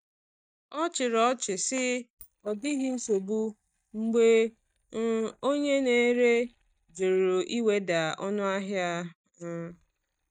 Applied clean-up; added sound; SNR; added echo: neural mask model DeepFilterNet 3.